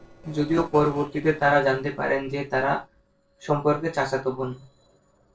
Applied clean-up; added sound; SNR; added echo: neural separator model SepFormer DNS4.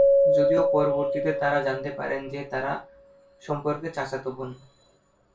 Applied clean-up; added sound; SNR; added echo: none; Keyboard (musical); -4 dB; reverberation time 0.2 s.